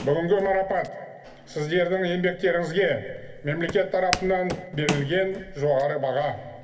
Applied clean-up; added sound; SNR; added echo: none; Walk, footsteps; 12 dB; reverberation time 0.3 s.